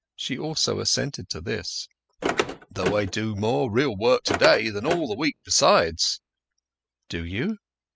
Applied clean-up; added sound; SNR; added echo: classical method spectral subtraction.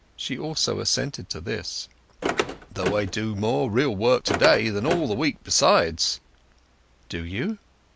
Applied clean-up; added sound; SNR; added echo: none; Car; 4 dB; none.